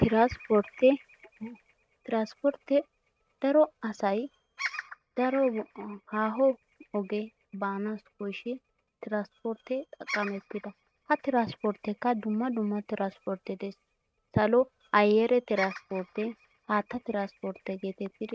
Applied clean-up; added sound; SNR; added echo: neural mask model RNNoise.